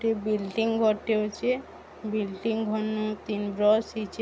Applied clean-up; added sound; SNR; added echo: none; none; none; none.